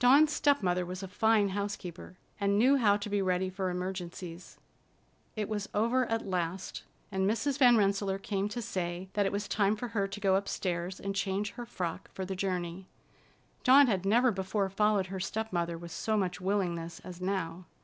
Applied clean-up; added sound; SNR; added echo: none; none; none; none.